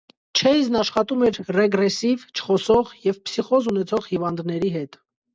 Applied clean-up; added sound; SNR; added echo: none; none; none; none.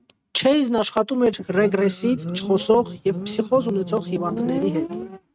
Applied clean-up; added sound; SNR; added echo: neural mask model RNNoise.